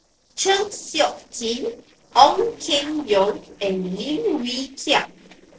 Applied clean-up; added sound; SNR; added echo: neural separator model SepFormer DNS4.